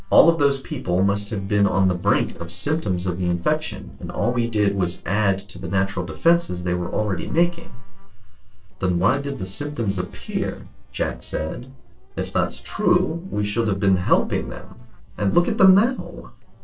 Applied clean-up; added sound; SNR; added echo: neural separator model SepFormer DNS4.